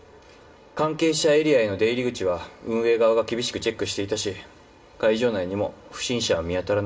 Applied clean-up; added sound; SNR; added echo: none; none; none; reverberation time 0.2 s.